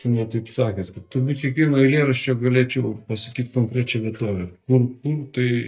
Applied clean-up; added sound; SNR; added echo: neural mask model DeepFilterNet 3.